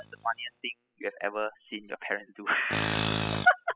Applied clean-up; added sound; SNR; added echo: classical method spectral subtraction.